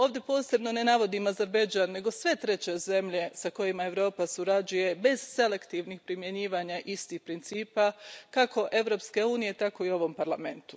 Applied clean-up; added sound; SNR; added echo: none; none; none; none.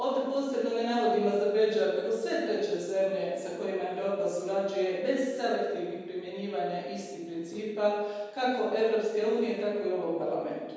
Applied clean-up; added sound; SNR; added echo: none; none; none; reverberation time 1.2 s.